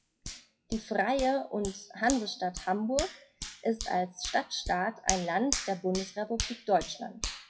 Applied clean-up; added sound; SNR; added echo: classical method WPE with log-MMSE.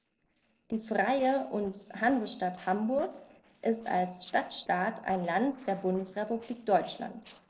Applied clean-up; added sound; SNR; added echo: neural separator model SepFormer DNS4.